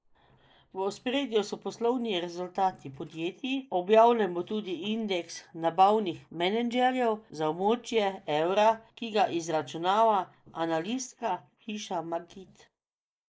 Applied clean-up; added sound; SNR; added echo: neural mask model Resemble Enhance denoiser.